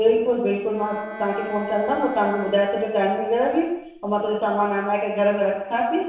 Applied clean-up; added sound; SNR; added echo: none; Bowed string instrument; 18 dB; reverberation time 0.8 s.